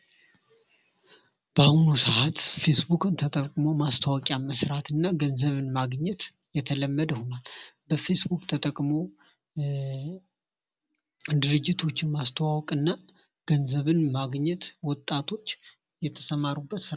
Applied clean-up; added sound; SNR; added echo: none; none; none; none.